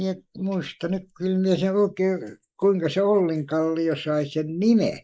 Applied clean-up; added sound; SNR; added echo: neural mask model Resemble Enhance denoiser.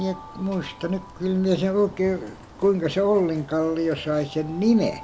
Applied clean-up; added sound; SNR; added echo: none; Bird + Alarm; 19 dB; none.